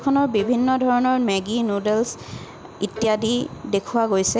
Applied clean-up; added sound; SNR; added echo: none; Bowed string instrument; 19 dB; none.